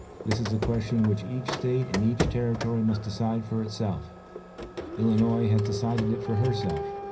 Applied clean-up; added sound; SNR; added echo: none; Printer; 7 dB; reverberation time 0.5 s.